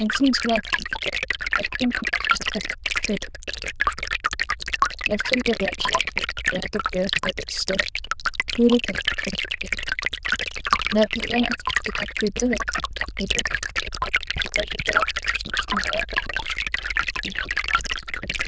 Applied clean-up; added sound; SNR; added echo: neural diffusion model UNIVERSE++.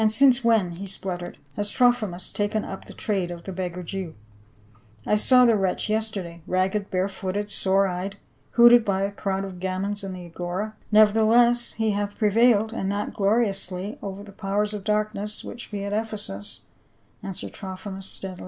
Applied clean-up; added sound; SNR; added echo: none; none; none; none.